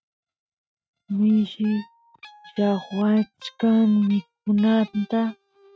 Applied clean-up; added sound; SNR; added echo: neural mask model RNNoise.